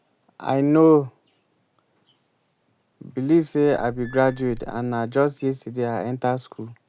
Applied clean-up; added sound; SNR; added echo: none; Squeak / Screech; 18 dB; none.